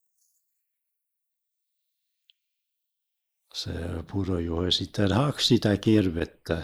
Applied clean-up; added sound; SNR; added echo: neural mask model Resemble Enhance denoiser.